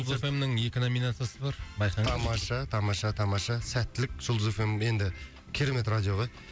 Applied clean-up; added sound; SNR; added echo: none; none; none; none.